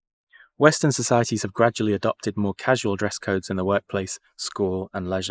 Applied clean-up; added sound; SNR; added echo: neural mask model Resemble Enhance denoiser.